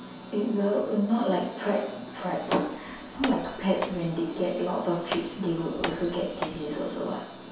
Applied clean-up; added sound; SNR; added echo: none; Glass; 11 dB; reverberation time 0.7 s.